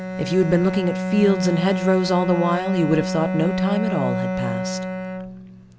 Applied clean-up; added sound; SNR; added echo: none; Bowed string instrument; 3 dB; none.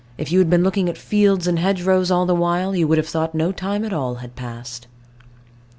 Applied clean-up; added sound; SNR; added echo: none; none; none; none.